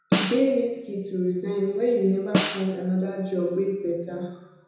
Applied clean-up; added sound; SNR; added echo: none; Snare drum; 4 dB; reverberation time 1.0 s.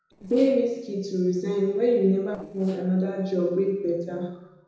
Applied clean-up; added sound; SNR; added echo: neural separator model SepFormer DNS4.